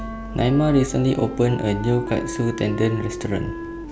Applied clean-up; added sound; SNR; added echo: none; Wind instrument, woodwind instrument; 11 dB; none.